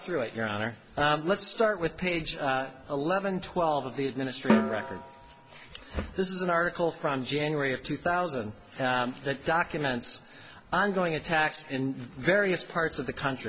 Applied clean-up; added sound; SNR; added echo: none; Snare drum; 3 dB; none.